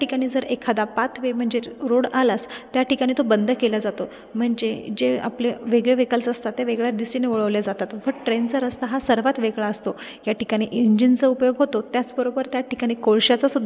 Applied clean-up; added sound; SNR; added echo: none; none; none; none.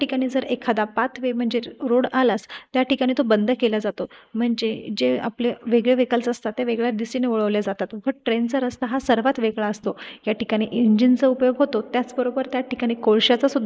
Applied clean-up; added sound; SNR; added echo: neural mask model Resemble Enhance denoiser.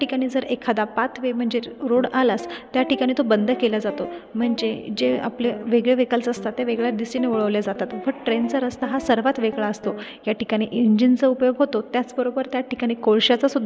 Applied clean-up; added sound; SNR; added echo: none; Guitar; 14 dB; none.